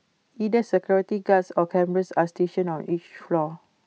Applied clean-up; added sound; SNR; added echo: none; none; none; none.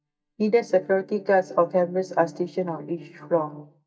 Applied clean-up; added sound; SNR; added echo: neural mask model DeepFilterNet 3.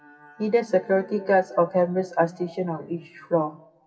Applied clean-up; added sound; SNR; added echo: classical method WPE with log-MMSE.